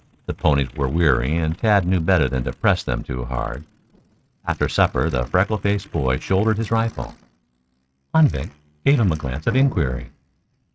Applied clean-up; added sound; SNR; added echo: neural mask model RNNoise.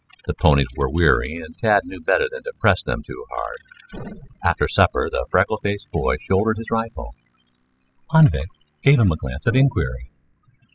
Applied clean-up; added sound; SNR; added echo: classical method spectral subtraction.